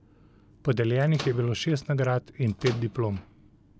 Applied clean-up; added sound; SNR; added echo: none; Microwave oven; 15 dB; none.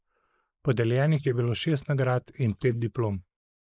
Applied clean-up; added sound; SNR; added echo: neural mask model Resemble Enhance denoiser.